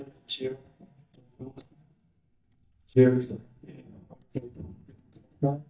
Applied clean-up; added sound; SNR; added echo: neural mask model DeepFilterNet 3.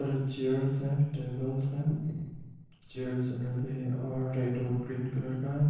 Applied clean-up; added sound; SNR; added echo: neural separator model SepFormer DNS4.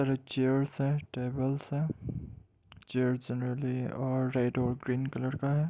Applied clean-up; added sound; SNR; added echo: none; none; none; none.